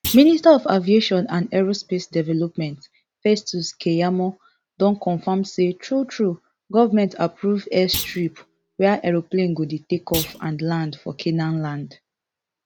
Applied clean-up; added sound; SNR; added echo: none; Thump, thud; 13 dB; none.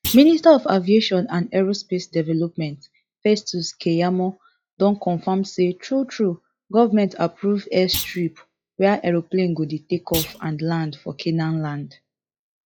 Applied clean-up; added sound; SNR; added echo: classical method log-MMSE.